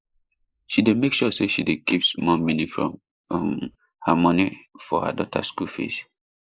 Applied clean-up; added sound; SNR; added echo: neural mask model Resemble Enhance denoiser.